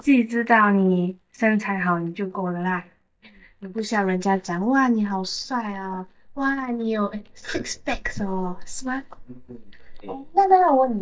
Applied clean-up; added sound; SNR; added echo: neural mask model DeepFilterNet 3.